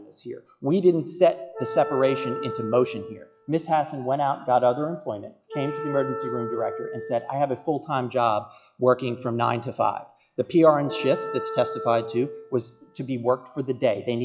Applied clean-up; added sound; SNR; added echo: classical method log-MMSE.